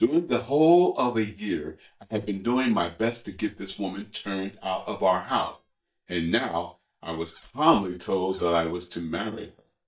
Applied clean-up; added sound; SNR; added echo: neural mask model DeepFilterNet 3.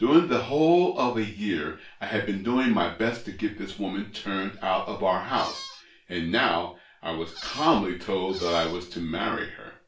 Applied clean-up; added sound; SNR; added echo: none; Squeak; 14 dB; reverberation time 0.3 s.